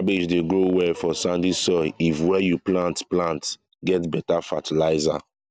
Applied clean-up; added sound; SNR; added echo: none; none; none; none.